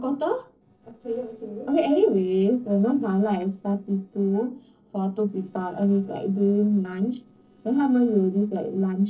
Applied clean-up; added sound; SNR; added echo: neural separator model SepFormer DNS4.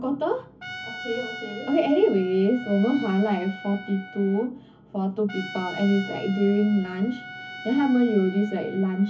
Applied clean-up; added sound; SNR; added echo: none; Trumpet; 15 dB; reverberation time 0.3 s.